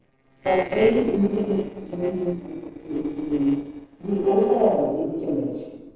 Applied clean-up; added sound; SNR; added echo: neural separator model SepFormer DNS4.